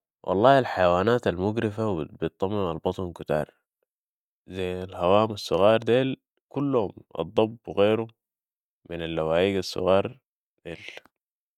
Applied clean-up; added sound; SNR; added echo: none; none; none; none.